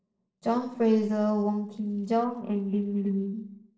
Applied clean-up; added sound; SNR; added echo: neural separator model SepFormer DNS4.